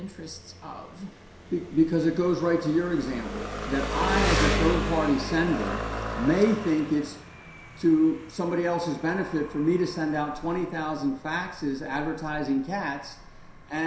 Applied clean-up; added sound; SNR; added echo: none; Engine; 7 dB; reverberation time 0.7 s.